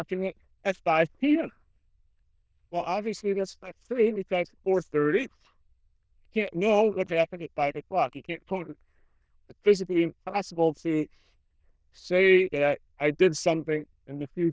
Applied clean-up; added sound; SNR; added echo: neural diffusion model UNIVERSE++.